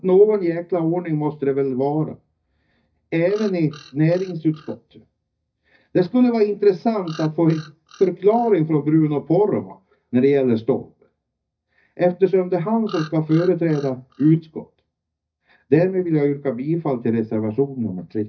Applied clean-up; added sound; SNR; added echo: neural mask model DeepFilterNet 3.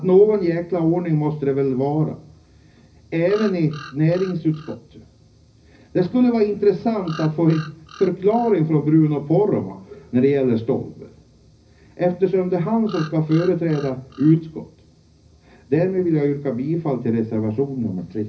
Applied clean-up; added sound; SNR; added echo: none; Bird vocalization, bird call, bird song; 20 dB; reverberation time 0.4 s.